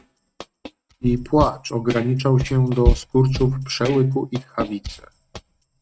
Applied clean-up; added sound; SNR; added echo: neural mask model RNNoise.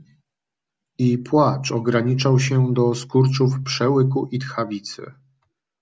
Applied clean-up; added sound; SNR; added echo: none; none; none; none.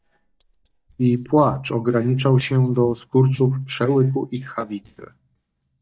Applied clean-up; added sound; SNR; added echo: neural mask model DeepFilterNet 3.